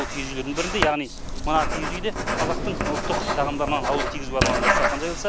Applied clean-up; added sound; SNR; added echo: none; Writing; -2 dB; none.